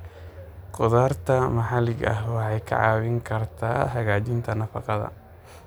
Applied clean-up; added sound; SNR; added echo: none; none; none; none.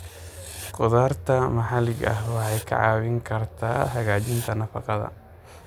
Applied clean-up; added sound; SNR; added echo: none; Writing; 20 dB; none.